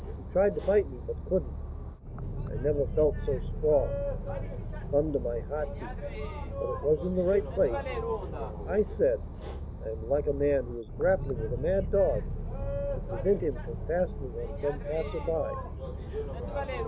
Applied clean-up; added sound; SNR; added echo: none; Boat, Water vehicle; 4 dB; none.